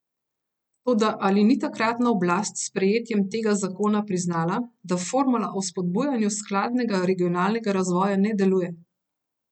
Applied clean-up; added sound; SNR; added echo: none; none; none; none.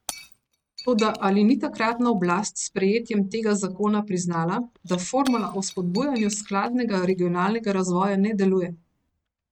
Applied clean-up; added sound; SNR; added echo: neural mask model RNNoise.